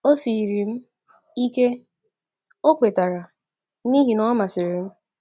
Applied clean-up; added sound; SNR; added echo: none; none; none; none.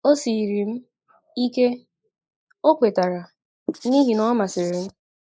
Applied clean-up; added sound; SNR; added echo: neural mask model Resemble Enhance denoiser.